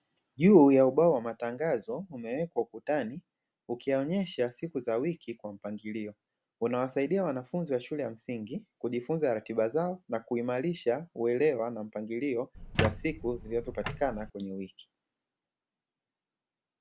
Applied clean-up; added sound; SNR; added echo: none; Squeak; 5 dB; none.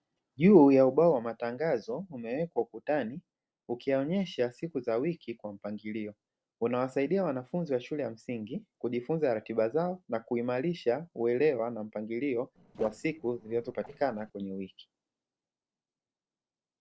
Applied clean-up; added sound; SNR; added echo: neural separator model SepFormer DNS4.